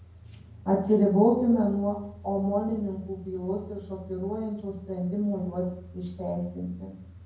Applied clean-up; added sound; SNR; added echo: none; Idling / Engine starting / Accelerating, revving, vroom / Car; 19 dB; reverberation time 0.9 s.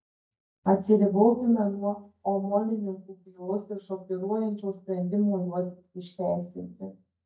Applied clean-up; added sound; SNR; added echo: neural mask model DeepFilterNet 3.